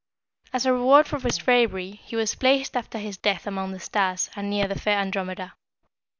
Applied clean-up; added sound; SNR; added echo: neural mask model Resemble Enhance denoiser.